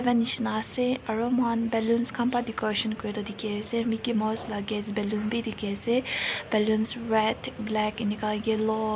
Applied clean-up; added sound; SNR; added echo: none; none; none; none.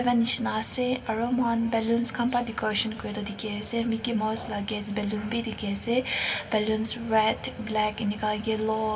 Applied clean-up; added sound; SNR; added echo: none; none; none; reverberation time 2.1 s.